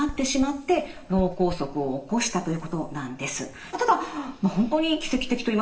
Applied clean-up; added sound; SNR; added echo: none; Writing; 13 dB; reverberation time 1.9 s.